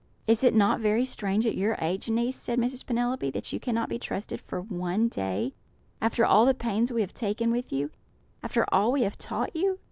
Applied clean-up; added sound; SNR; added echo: none; none; none; none.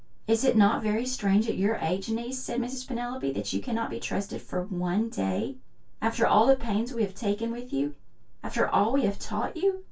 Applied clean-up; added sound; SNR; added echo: none; none; none; reverberation time 0.2 s.